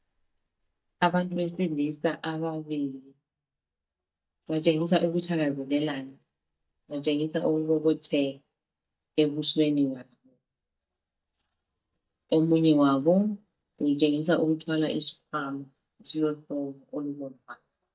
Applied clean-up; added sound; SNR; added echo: neural mask model DeepFilterNet 3.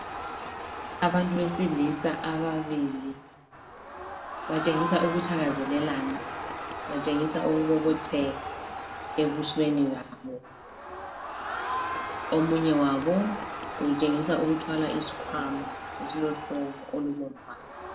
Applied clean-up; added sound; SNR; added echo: none; Crowd; 7 dB; reverberation time 0.7 s.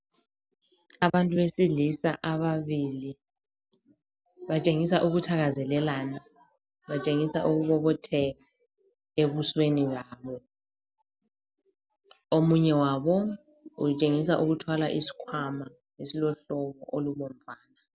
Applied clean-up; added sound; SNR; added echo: none; none; none; none.